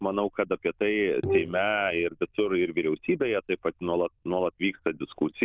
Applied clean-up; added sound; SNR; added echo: neural diffusion model UNIVERSE++.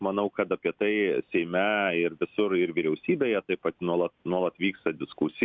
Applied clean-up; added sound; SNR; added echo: none; none; none; none.